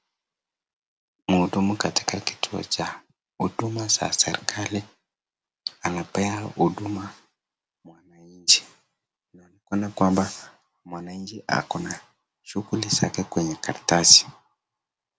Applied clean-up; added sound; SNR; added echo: none; none; none; none.